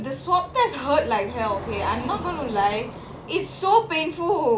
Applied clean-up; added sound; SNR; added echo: none; Car passing by; 14 dB; none.